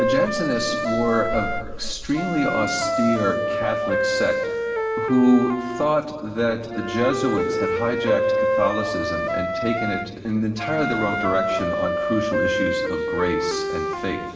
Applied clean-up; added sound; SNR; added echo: none; Wind instrument, woodwind instrument; 1 dB; reverberation time 2.0 s.